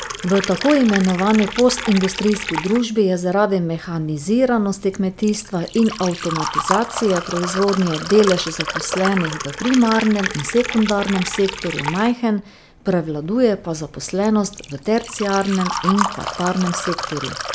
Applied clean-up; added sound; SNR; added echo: none; Liquid; 9 dB; none.